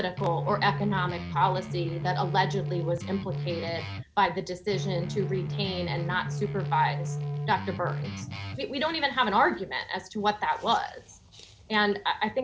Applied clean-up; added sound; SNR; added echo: none; Guitar; 3 dB; none.